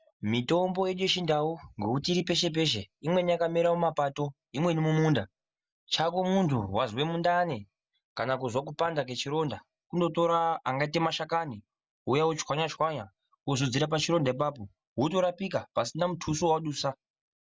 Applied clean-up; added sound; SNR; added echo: none; none; none; none.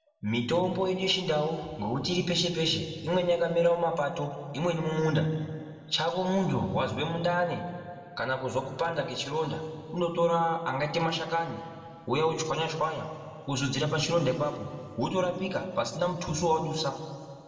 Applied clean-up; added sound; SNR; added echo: none; none; none; reverberation time 1.9 s.